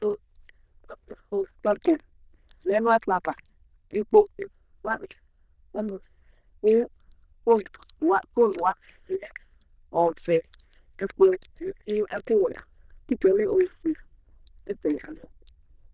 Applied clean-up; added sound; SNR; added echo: neural diffusion model UNIVERSE++.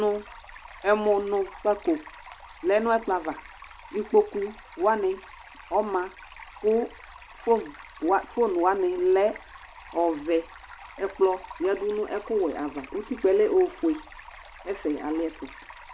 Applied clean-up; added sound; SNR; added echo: none; Stream; 19 dB; none.